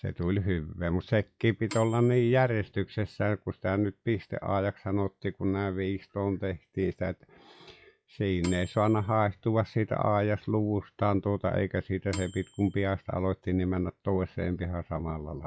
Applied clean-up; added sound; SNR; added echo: classical method log-MMSE.